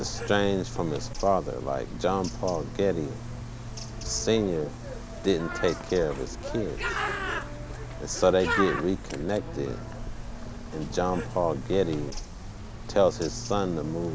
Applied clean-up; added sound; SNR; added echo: none; Bird; 6 dB; none.